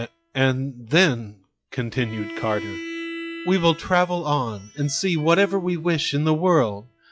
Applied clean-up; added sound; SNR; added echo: classical method log-MMSE.